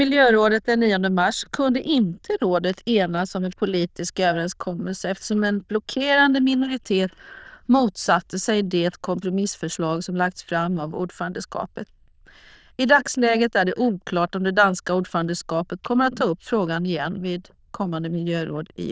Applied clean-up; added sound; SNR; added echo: neural diffusion model UNIVERSE++.